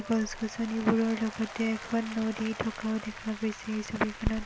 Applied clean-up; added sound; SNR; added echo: none; Crackle + Applause; 10 dB; none.